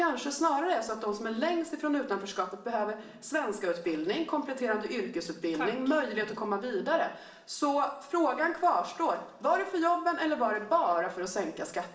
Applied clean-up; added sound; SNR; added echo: none; none; none; reverberation time 0.6 s.